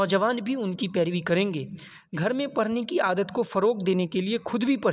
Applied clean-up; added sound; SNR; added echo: none; none; none; none.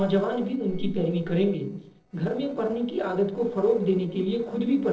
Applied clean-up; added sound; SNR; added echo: neural separator model SepFormer DNS4.